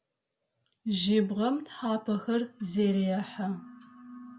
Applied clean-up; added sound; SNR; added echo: none; none; none; none.